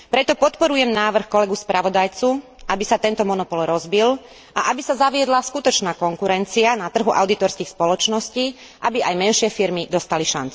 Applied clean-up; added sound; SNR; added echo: none; none; none; none.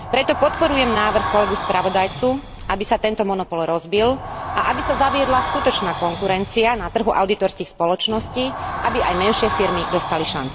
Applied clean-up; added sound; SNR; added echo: none; Sliding door; 6 dB; none.